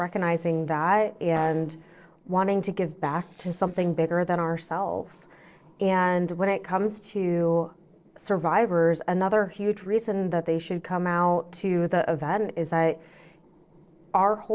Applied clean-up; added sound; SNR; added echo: neural separator model SepFormer DNS4.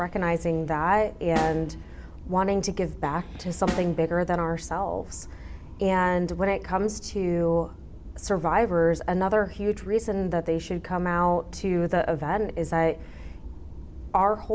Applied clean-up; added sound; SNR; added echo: none; Snare drum; 13 dB; none.